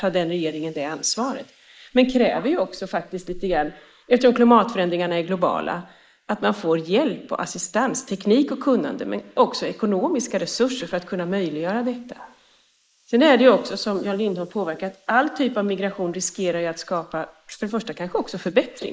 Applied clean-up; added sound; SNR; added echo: neural mask model Resemble Enhance denoiser.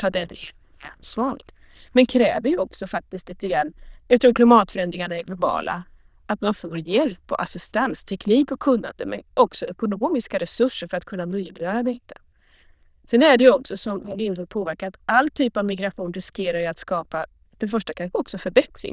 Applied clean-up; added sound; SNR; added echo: neural diffusion model UNIVERSE++.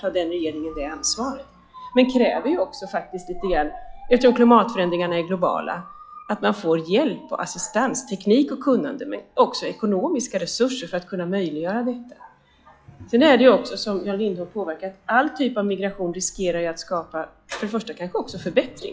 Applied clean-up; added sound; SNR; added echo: classical method log-MMSE.